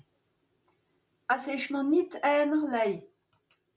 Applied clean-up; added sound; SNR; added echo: none; none; none; none.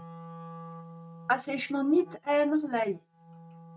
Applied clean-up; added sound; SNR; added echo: neural mask model RNNoise.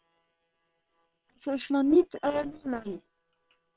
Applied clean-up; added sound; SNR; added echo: neural separator model SepFormer WHAM!.